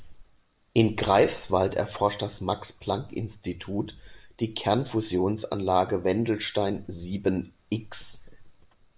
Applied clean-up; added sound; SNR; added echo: none; none; none; none.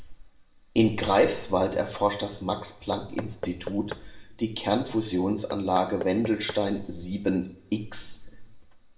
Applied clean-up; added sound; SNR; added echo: none; Knock / Wood; 14 dB; reverberation time 0.7 s.